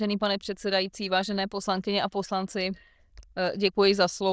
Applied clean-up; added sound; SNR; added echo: neural diffusion model UNIVERSE++.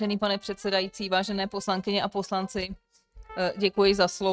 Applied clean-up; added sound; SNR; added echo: neural mask model RNNoise.